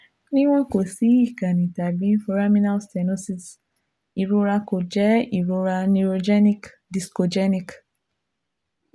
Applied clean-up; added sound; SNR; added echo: none; none; none; none.